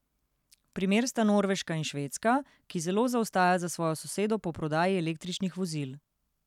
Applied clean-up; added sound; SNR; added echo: none; none; none; none.